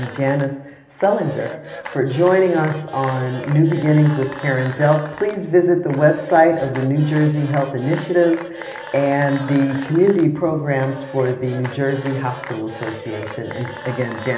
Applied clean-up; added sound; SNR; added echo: none; Applause / Cheering / Clapping; 15 dB; reverberation time 1.0 s.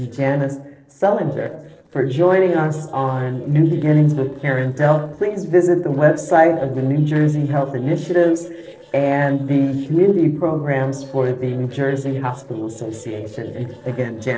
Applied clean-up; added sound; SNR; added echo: neural separator model SepFormer DNS4.